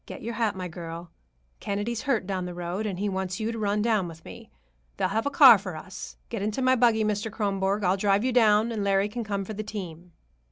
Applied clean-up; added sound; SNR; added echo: none; none; none; none.